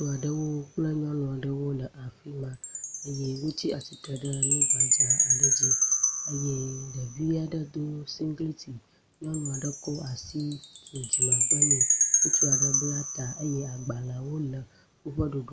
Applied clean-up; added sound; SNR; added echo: none; Chime; -4 dB; none.